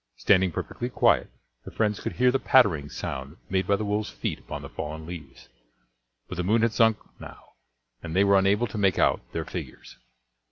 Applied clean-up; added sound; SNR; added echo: none; none; none; none.